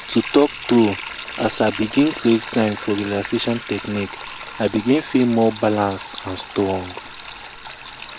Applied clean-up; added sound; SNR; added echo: none; Sink (filling or washing); 13 dB; none.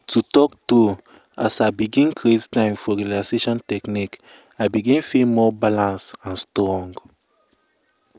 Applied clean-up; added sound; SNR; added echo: none; none; none; none.